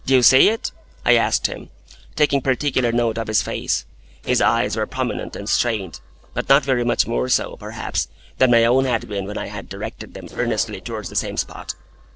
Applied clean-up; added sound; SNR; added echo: neural separator model SepFormer DNS4.